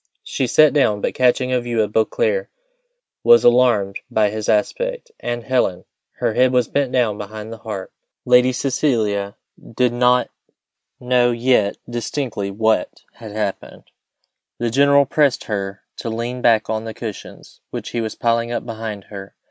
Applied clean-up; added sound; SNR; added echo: none; none; none; none.